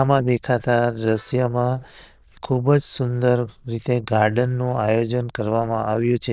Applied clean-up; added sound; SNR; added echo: neural diffusion model UNIVERSE++.